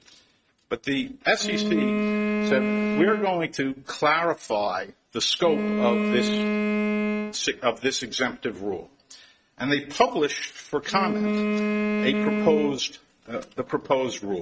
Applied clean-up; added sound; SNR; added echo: neural mask model RNNoise.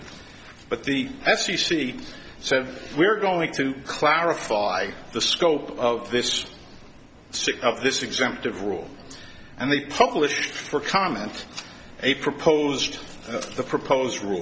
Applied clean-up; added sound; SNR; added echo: none; none; none; none.